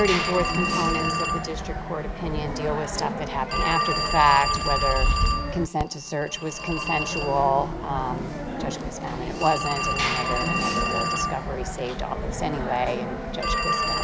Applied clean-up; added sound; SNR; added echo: none; Telephone; -1 dB; none.